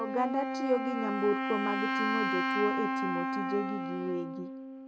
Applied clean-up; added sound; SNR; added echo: none; Wind instrument, woodwind instrument; -1 dB; none.